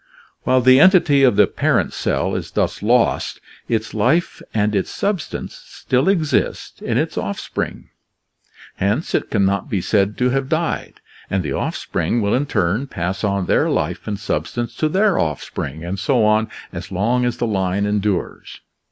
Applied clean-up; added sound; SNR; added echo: none; none; none; none.